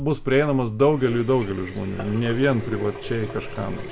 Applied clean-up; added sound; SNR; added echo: none; Sink (filling or washing) / Water tap, faucet; 13 dB; none.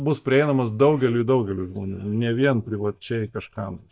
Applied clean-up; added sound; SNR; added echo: neural mask model DeepFilterNet 3.